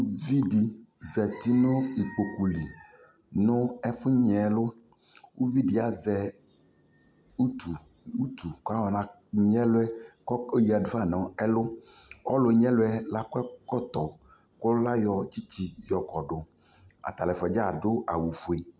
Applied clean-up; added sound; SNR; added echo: none; none; none; none.